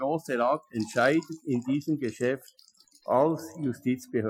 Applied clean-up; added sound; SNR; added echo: classical method Wiener filter.